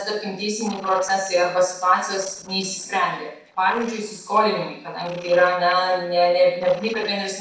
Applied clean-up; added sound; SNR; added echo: neural separator model SepFormer DNS4.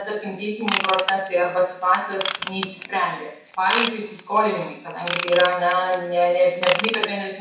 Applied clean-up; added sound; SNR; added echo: none; Ratchet, pawl / Tools; 6 dB; reverberation time 0.6 s.